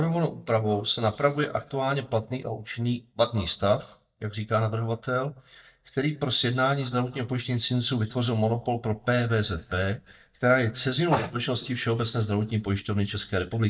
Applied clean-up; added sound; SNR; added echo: neural mask model DeepFilterNet 3.